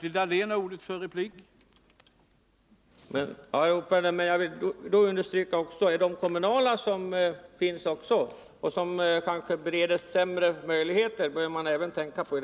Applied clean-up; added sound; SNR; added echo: none; none; none; none.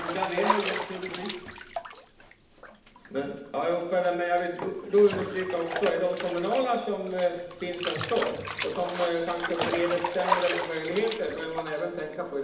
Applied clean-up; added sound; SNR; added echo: none; Bathtub (filling or washing); 5 dB; reverberation time 0.8 s.